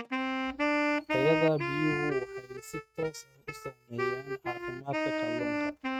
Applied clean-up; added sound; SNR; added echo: neural mask model RNNoise.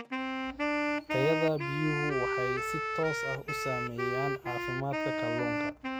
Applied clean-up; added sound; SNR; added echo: none; Wind instrument, woodwind instrument; -2 dB; none.